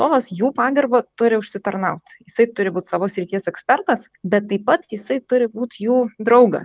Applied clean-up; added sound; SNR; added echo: none; none; none; none.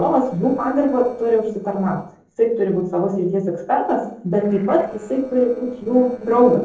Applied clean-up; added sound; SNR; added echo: neural separator model SepFormer DNS4.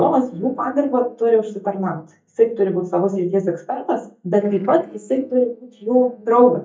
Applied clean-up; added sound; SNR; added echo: neural mask model DeepFilterNet 3.